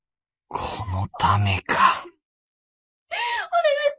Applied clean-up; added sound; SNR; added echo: neural mask model Resemble Enhance denoiser.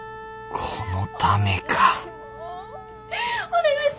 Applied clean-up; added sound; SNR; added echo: none; Wind instrument, woodwind instrument; 16 dB; none.